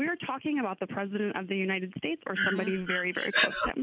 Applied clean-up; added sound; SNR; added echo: none; Breathing; -1 dB; none.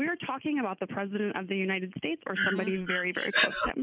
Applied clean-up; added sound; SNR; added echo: neural mask model Resemble Enhance denoiser.